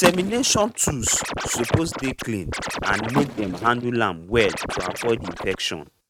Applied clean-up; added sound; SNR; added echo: neural mask model RNNoise.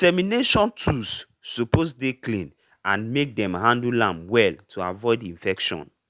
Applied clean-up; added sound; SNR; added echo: none; none; none; none.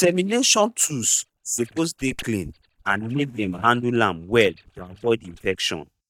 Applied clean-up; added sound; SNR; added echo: neural mask model DeepFilterNet 3.